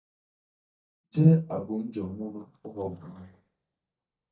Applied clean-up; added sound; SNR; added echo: neural mask model DeepFilterNet 3.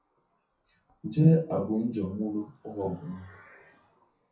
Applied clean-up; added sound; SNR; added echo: classical method WPE with log-MMSE.